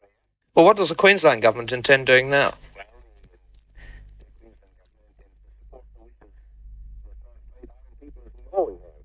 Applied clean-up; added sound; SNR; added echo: neural mask model DeepFilterNet 3.